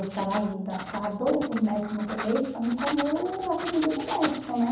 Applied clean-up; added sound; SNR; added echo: none; Writing; 8 dB; reverberation time 0.8 s.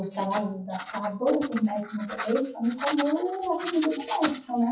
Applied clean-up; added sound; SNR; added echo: classical method WPE with log-MMSE.